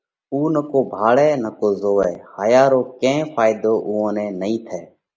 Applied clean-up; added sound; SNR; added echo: none; none; none; none.